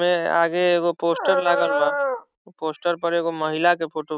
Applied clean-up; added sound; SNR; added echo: neural mask model RNNoise.